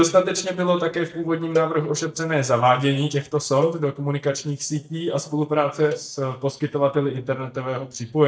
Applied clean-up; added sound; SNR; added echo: neural mask model DeepFilterNet 3.